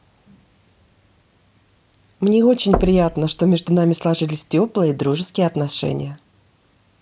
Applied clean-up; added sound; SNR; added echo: none; Knock / Wood; 9 dB; none.